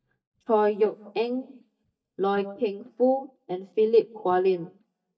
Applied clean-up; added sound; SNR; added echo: neural mask model DeepFilterNet 3.